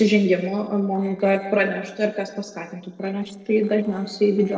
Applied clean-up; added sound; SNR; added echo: neural separator model SepFormer DNS4.